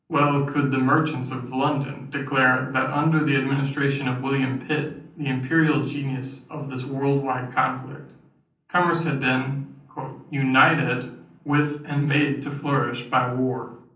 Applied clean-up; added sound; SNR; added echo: none; none; none; reverberation time 0.6 s.